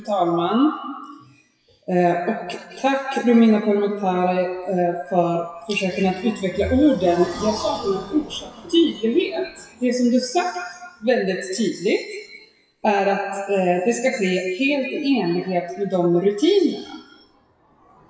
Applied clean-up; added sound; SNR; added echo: classical method WPE with log-MMSE.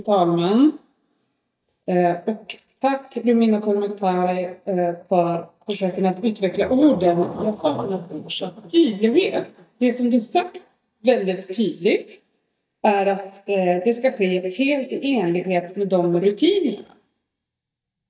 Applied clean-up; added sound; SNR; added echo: neural mask model DeepFilterNet 3.